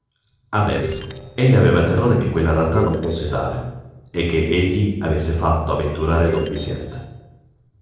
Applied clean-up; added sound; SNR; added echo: neural separator model SepFormer DNS4.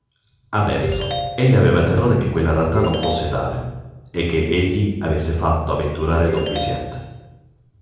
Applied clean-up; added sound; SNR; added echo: none; Ringtone; 9 dB; reverberation time 0.8 s.